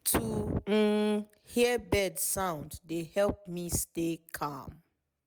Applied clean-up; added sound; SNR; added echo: none; none; none; none.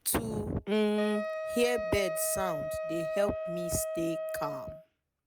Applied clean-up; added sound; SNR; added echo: none; Wind instrument, woodwind instrument; 4 dB; none.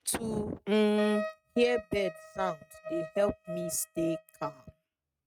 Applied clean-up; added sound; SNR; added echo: neural mask model RNNoise.